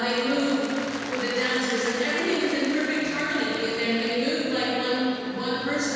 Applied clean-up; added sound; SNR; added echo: none; Applause; 13 dB; reverberation time 2.1 s.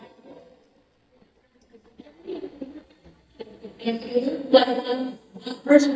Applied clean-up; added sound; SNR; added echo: neural mask model DeepFilterNet 3.